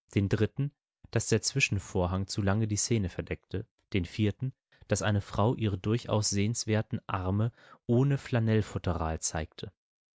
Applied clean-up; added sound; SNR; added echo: none; none; none; none.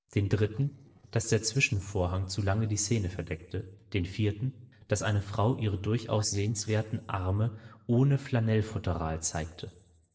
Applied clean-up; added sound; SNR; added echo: neural separator model SepFormer DNS4.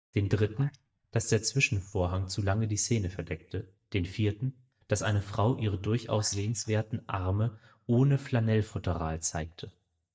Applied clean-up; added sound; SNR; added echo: neural mask model DeepFilterNet 3.